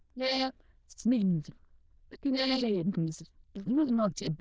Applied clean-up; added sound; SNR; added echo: neural diffusion model UNIVERSE++.